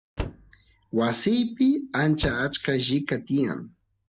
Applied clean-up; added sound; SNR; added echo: none; Slam; 14 dB; none.